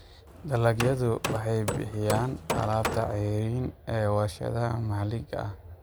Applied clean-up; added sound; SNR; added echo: none; Hammer; 6 dB; none.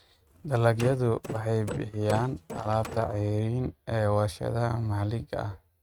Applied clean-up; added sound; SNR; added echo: neural mask model RNNoise.